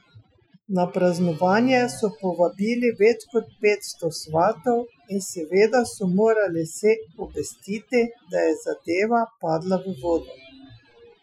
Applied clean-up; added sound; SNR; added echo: classical method Wiener filter.